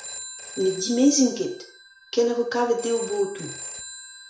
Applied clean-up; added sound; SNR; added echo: none; Telephone; 13 dB; none.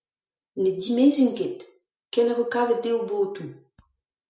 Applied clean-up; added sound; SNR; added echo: none; none; none; none.